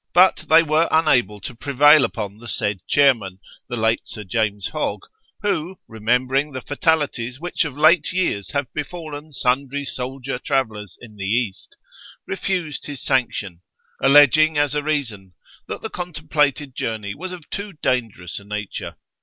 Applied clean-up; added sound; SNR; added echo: none; none; none; none.